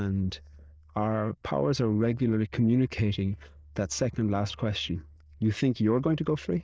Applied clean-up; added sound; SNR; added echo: neural diffusion model UNIVERSE++.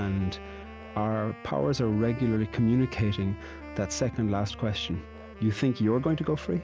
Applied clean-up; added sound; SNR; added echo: none; Wind instrument, woodwind instrument + Musical instrument; 15 dB; none.